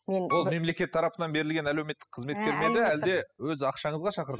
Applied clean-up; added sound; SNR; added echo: classical method spectral subtraction.